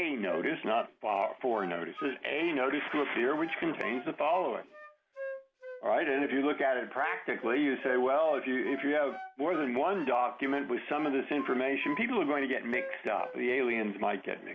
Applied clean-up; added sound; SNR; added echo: none; Wind instrument, woodwind instrument; 15 dB; none.